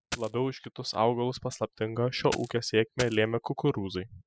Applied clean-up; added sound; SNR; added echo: classical method spectral subtraction.